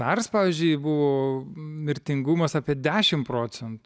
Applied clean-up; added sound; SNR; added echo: none; none; none; none.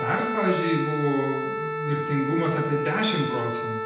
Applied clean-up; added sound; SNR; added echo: none; Wind instrument, woodwind instrument; 3 dB; reverberation time 0.9 s.